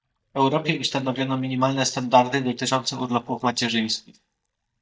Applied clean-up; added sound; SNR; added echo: neural mask model DeepFilterNet 3.